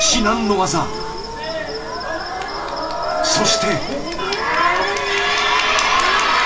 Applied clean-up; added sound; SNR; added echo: none; Insect; 13 dB; reverberation time 2.6 s.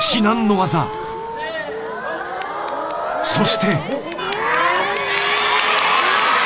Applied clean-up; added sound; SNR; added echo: none; none; none; none.